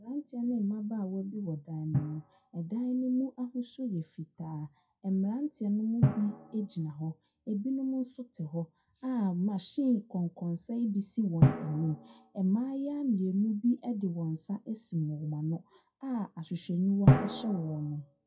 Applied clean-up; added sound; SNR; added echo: classical method WPE with log-MMSE.